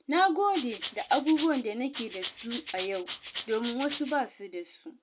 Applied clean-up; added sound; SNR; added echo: none; Rattle (instrument); 10 dB; none.